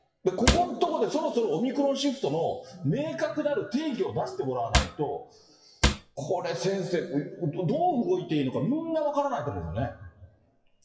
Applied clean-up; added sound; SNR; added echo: classical method WPE with log-MMSE.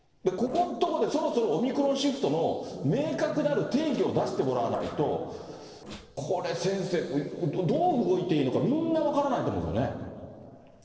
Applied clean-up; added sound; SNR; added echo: neural separator model SepFormer DNS4.